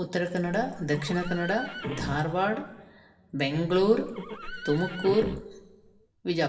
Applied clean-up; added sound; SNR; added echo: none; Livestock, farm animals, working animals; 11 dB; reverberation time 1.0 s.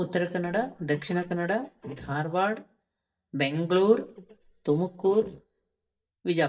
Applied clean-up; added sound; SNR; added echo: neural mask model DeepFilterNet 3.